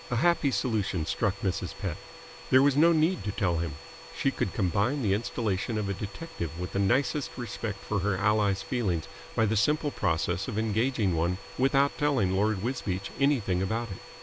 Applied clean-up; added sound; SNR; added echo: none; Domestic sounds, home sounds; 18 dB; none.